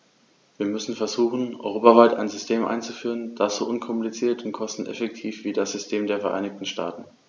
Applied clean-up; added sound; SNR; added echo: none; none; none; none.